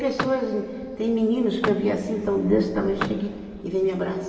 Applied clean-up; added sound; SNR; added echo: none; Vehicle; 12 dB; reverberation time 2.5 s.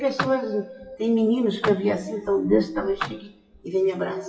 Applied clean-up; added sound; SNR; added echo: classical method WPE with log-MMSE.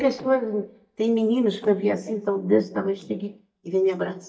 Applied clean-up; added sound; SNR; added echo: neural mask model DeepFilterNet 3.